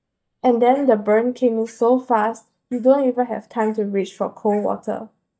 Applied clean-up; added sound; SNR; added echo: neural mask model DeepFilterNet 3.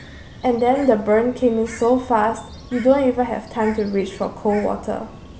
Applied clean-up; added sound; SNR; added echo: none; Bird; 19 dB; none.